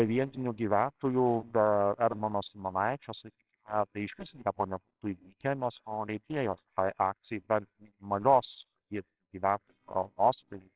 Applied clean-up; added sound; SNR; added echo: neural separator model SepFormer WHAMR!.